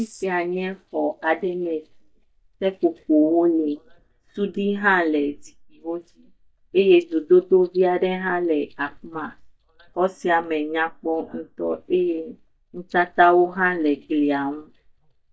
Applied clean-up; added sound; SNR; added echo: neural mask model DeepFilterNet 3.